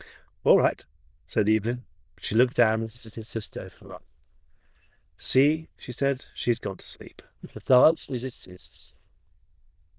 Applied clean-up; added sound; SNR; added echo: neural diffusion model UNIVERSE++.